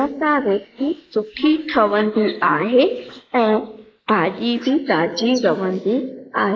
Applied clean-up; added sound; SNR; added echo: neural mask model Resemble Enhance denoiser.